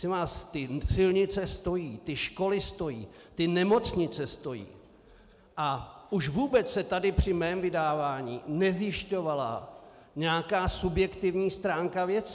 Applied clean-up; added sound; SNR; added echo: none; none; none; none.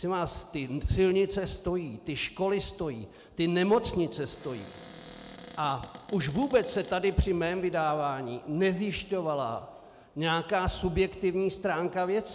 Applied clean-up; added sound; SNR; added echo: none; Cupboard open or close; 18 dB; none.